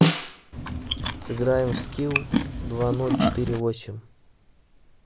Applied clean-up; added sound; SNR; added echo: none; Snare drum + Chewing, mastication; -3 dB; none.